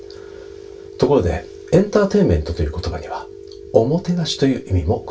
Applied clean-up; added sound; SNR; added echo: none; Telephone; 18 dB; reverberation time 0.2 s.